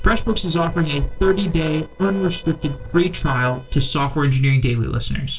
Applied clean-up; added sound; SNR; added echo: neural separator model SepFormer DNS4.